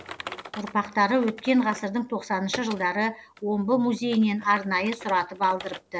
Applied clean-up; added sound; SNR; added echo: none; Typing; 17 dB; none.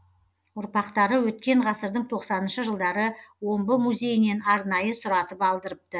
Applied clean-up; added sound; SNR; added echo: none; none; none; none.